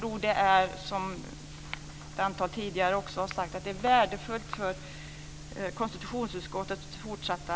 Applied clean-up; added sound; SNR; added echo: none; none; none; none.